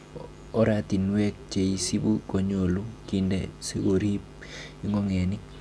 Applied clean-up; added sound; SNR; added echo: none; none; none; none.